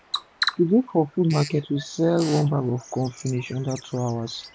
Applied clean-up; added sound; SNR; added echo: none; Bird vocalization, bird call, bird song; 12 dB; none.